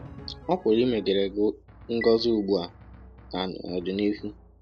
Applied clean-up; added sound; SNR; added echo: none; Drum + Chime; 18 dB; none.